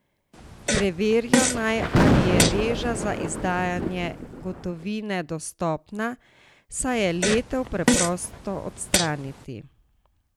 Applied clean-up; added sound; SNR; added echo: none; Fart + Thunder; -2 dB; none.